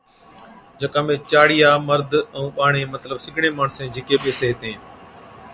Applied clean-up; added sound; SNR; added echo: none; Sneeze; 20 dB; none.